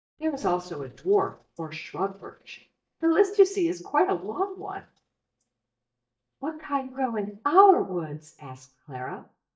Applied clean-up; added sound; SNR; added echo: neural mask model DeepFilterNet 3.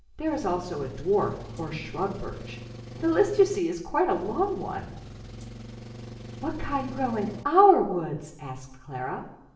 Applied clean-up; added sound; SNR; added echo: none; Engine; 14 dB; reverberation time 0.7 s.